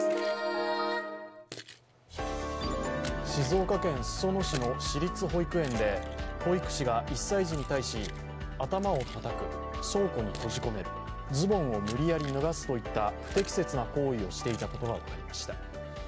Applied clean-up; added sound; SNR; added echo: none; Keys jangling; 20 dB; none.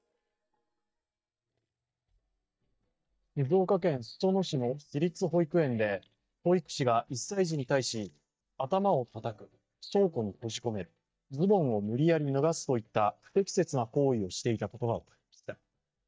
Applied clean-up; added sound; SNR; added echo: neural mask model DeepFilterNet 3.